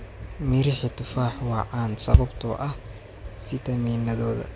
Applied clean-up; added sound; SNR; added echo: none; Bass drum; -1 dB; none.